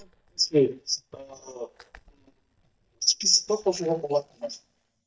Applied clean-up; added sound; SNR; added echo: neural mask model DeepFilterNet 3.